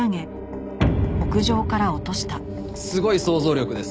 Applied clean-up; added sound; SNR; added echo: none; none; none; none.